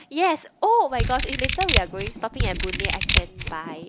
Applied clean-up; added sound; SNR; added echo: none; Scissors; -1 dB; none.